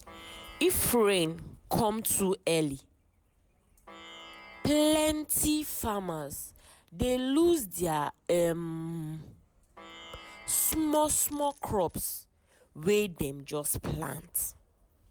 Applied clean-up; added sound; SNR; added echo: none; Plucked string instrument + Coin (dropping); 19 dB; none.